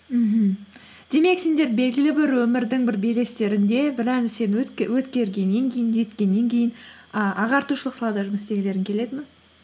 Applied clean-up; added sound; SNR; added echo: none; none; none; none.